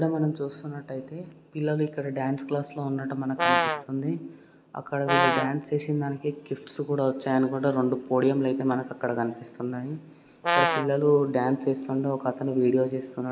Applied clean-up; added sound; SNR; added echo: none; Brass instrument; -1 dB; none.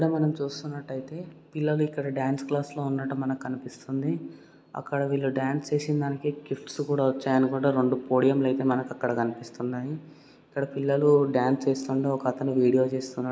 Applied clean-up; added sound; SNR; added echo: none; none; none; none.